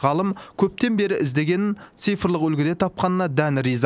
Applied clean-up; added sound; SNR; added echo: none; none; none; none.